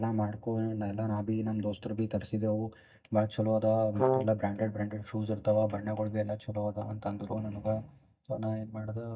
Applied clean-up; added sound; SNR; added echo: neural mask model DeepFilterNet 3.